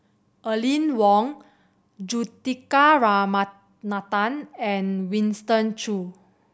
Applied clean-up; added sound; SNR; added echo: none; none; none; none.